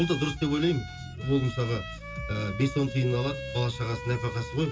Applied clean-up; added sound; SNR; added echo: none; Bowed string instrument; 12 dB; reverberation time 0.2 s.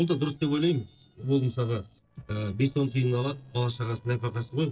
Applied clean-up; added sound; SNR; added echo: neural separator model SepFormer DNS4.